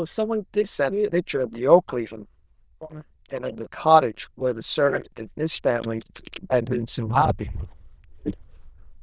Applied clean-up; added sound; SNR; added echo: neural diffusion model UNIVERSE++.